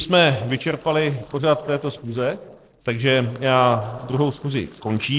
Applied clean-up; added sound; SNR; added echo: neural separator model SepFormer DNS4.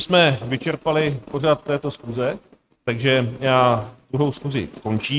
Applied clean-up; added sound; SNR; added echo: neural mask model RNNoise.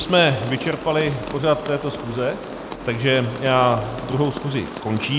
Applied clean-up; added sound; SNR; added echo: none; Rain; 12 dB; none.